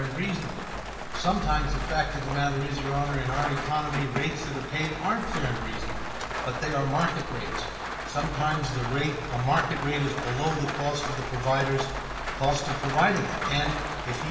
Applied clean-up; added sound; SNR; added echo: none; Rain; 6 dB; reverberation time 1.4 s.